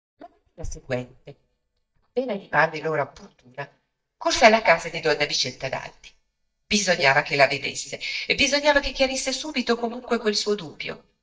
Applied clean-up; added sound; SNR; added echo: neural mask model DeepFilterNet 3.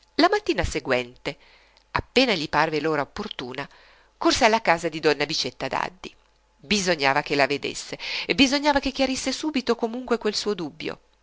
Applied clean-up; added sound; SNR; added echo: none; none; none; none.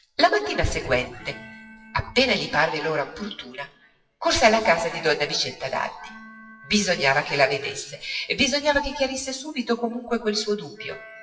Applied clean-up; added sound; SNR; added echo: classical method WPE with log-MMSE.